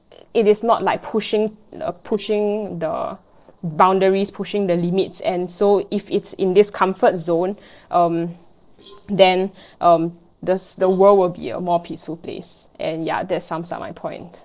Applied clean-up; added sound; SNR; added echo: neural separator model SepFormer DNS4.